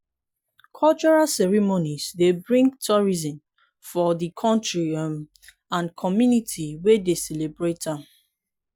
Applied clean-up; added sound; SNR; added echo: none; none; none; none.